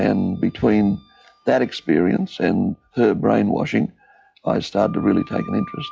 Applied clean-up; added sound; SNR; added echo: classical method log-MMSE.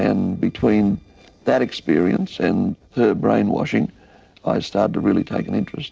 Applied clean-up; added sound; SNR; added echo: neural separator model SepFormer DNS4.